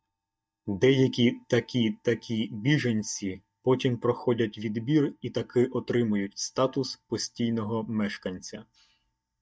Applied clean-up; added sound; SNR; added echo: neural mask model DeepFilterNet 3.